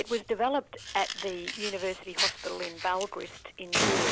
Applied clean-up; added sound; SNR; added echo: none; Fire; 1 dB; none.